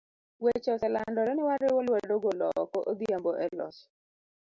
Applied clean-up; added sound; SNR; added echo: none; none; none; none.